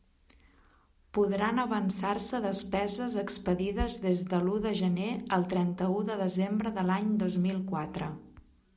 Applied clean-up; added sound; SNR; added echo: none; none; none; none.